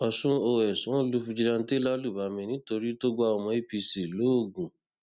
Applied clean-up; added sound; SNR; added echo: none; none; none; none.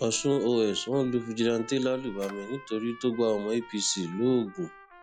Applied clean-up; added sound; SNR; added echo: classical method log-MMSE.